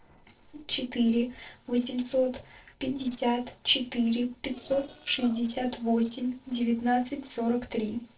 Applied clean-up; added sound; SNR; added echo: neural separator model SepFormer DNS4.